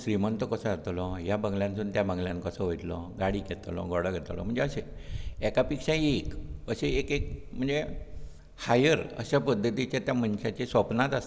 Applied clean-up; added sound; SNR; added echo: none; none; none; none.